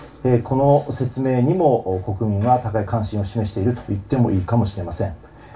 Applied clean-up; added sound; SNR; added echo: none; Bird vocalization, bird call, bird song; 12 dB; reverberation time 0.2 s.